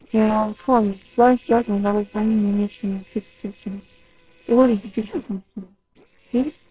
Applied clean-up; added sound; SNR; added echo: neural separator model SepFormer WHAMR!.